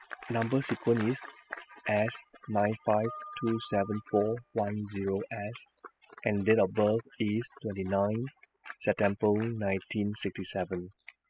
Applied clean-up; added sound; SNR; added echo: classical method spectral subtraction.